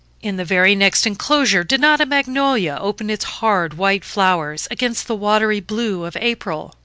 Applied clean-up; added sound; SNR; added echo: none; none; none; none.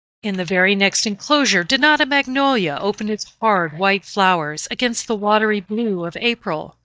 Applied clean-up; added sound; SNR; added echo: neural mask model DeepFilterNet 3.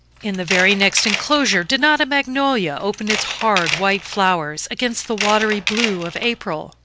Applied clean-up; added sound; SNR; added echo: none; Tools; 7 dB; none.